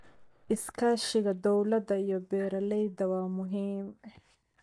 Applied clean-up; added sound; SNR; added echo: neural mask model DeepFilterNet 3.